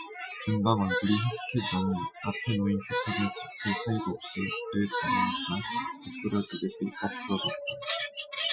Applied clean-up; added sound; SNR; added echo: classical method Wiener filter.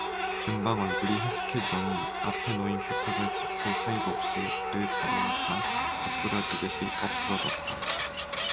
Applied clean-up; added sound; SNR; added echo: none; Printer; -4 dB; none.